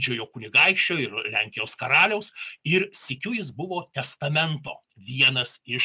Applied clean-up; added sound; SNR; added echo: none; none; none; none.